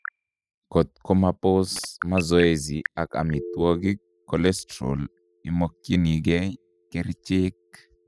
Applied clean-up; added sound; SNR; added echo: classical method spectral subtraction.